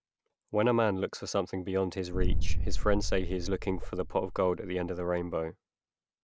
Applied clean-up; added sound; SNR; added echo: none; Boom; -4 dB; none.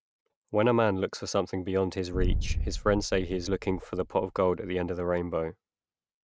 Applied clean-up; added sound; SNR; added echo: neural mask model RNNoise.